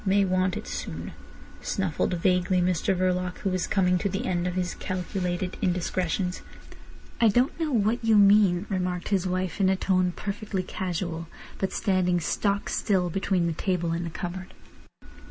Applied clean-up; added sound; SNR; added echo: none; none; none; none.